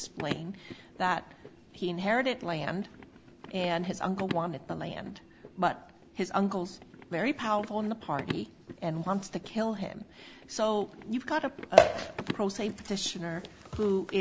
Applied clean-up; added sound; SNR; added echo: none; Run; 14 dB; none.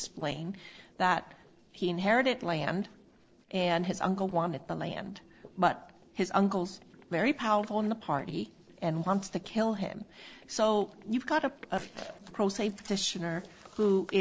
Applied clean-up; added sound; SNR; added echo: neural separator model SepFormer DNS4.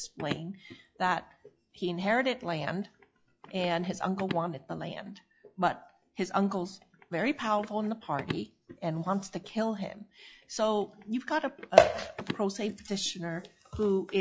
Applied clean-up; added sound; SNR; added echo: classical method log-MMSE.